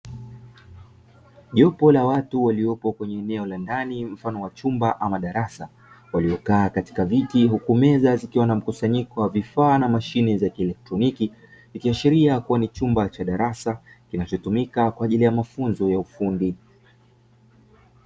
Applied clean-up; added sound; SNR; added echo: none; none; none; none.